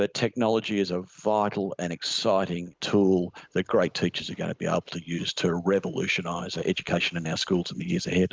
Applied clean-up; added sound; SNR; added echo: neural mask model Resemble Enhance denoiser.